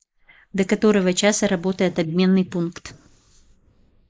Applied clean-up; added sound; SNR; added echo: neural mask model Resemble Enhance denoiser.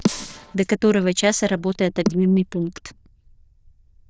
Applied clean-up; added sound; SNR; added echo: neural diffusion model UNIVERSE++.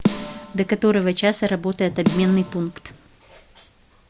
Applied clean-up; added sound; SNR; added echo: none; Snare drum; 7 dB; none.